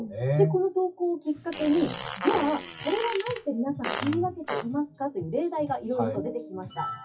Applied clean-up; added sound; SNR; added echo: classical method WPE with log-MMSE.